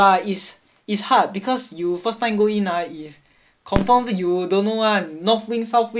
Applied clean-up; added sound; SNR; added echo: none; Fireworks; 15 dB; none.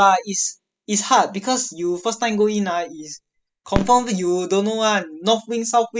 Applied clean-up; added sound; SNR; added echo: classical method spectral subtraction.